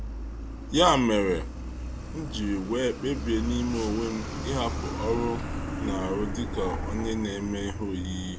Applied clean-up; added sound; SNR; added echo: none; Truck; 4 dB; none.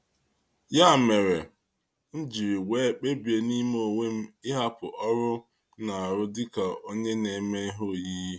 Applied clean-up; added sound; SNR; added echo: none; none; none; none.